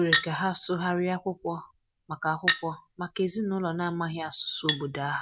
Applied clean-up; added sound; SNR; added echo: none; Chink, clink; 5 dB; none.